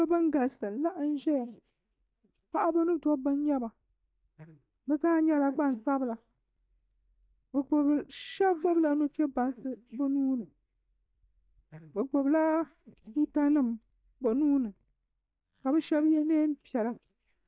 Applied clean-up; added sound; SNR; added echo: neural mask model DeepFilterNet 3.